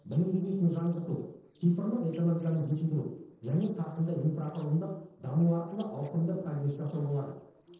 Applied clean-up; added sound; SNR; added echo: neural separator model SepFormer DNS4.